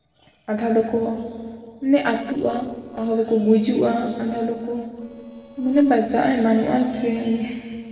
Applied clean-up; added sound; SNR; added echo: neural separator model SepFormer DNS4.